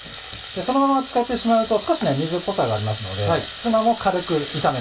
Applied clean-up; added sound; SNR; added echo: none; none; none; reverberation time 0.2 s.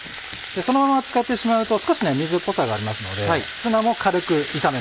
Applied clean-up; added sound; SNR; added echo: none; none; none; none.